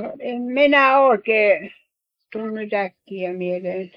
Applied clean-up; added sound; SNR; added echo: neural mask model Resemble Enhance denoiser.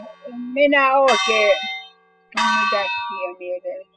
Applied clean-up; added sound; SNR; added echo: classical method spectral subtraction.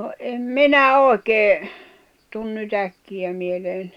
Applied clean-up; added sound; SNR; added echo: none; none; none; none.